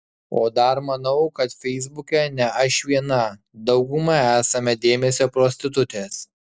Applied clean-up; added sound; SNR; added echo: none; none; none; none.